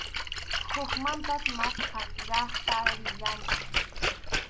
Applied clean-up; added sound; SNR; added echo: none; Splash, splatter; -4 dB; none.